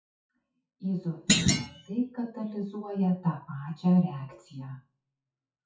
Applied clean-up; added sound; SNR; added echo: classical method WPE with log-MMSE.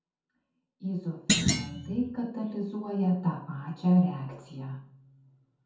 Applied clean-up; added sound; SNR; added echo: none; Thump, thud; -2 dB; reverberation time 0.6 s.